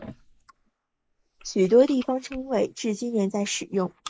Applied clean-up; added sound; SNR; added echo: neural mask model Resemble Enhance denoiser.